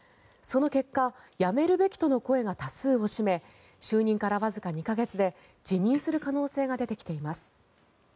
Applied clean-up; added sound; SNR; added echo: none; none; none; none.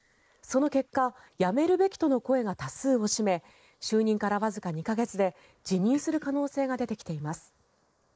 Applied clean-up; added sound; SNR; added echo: neural mask model Resemble Enhance denoiser.